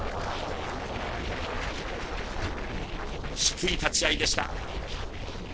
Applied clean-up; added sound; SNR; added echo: neural separator model SepFormer DNS4.